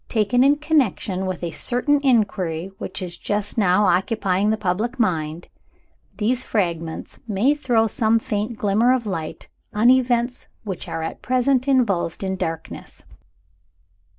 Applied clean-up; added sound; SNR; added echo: neural mask model Resemble Enhance denoiser.